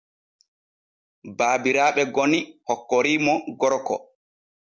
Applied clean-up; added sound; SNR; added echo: none; none; none; none.